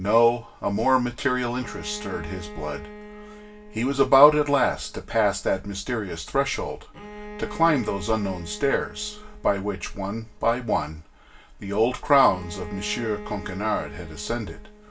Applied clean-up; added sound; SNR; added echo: none; Bowed string instrument; 18 dB; reverberation time 0.2 s.